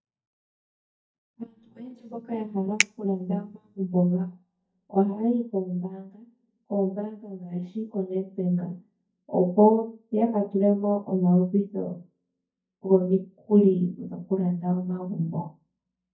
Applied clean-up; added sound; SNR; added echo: neural mask model DeepFilterNet 3.